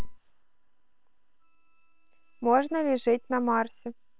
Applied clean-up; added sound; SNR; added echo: neural separator model SepFormer WHAM!.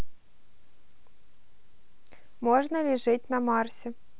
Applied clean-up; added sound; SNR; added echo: none; none; none; none.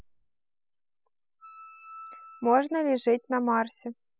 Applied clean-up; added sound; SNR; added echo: classical method spectral subtraction.